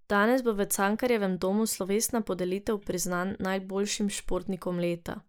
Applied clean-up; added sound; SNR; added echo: neural mask model Resemble Enhance denoiser.